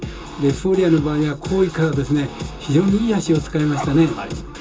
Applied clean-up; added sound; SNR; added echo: none; Dog; 15 dB; reverberation time 0.2 s.